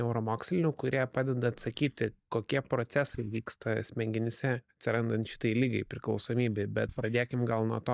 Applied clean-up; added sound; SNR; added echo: neural mask model DeepFilterNet 3.